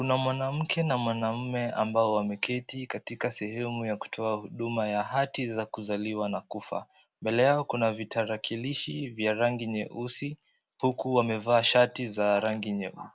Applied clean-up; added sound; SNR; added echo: none; none; none; none.